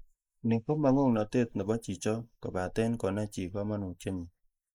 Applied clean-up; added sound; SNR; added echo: neural mask model Resemble Enhance denoiser.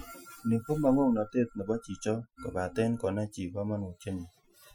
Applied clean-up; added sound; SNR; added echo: classical method Wiener filter.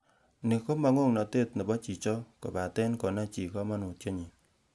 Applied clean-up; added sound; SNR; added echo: none; none; none; none.